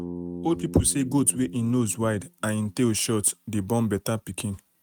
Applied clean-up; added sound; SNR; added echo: neural mask model RNNoise.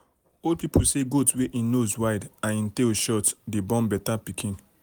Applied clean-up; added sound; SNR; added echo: none; none; none; none.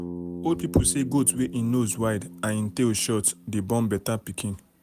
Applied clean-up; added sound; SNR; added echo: none; Bass guitar; 13 dB; none.